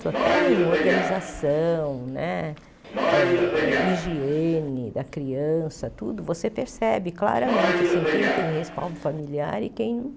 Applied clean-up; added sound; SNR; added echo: none; Subway, metro, underground; -2 dB; none.